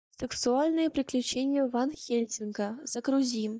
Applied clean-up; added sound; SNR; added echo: neural mask model DeepFilterNet 3.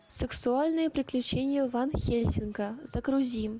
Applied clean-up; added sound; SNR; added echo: none; none; none; none.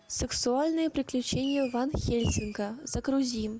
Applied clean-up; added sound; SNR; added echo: none; Fireworks; 14 dB; none.